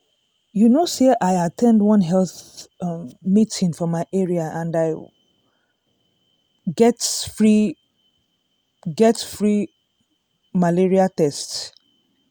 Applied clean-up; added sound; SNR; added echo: none; none; none; none.